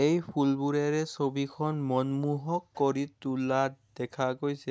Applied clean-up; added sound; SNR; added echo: none; none; none; none.